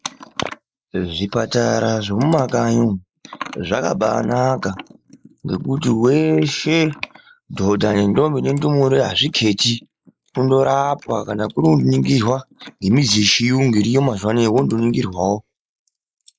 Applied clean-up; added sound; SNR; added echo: neural mask model Resemble Enhance denoiser.